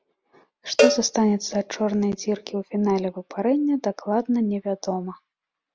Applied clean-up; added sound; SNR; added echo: none; Cowbell; 2 dB; none.